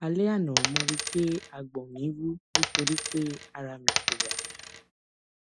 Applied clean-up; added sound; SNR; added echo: none; Coin (dropping); -2 dB; none.